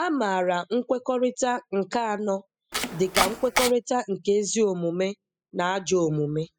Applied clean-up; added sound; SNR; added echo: classical method spectral subtraction.